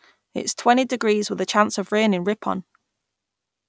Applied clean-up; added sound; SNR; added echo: none; none; none; none.